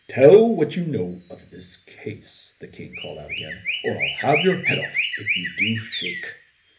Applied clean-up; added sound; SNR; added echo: none; Chirp, tweet; 7 dB; reverberation time 0.3 s.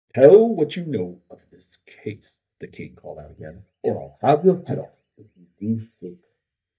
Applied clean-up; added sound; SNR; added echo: neural mask model DeepFilterNet 3.